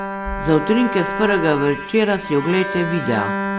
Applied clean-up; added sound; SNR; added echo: none; Bowed string instrument; 6 dB; none.